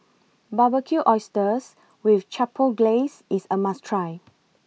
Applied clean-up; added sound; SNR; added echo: none; none; none; none.